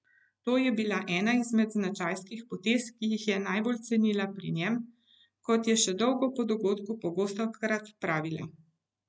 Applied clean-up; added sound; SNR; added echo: none; none; none; none.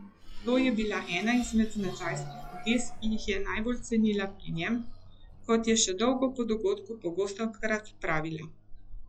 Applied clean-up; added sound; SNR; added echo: classical method log-MMSE.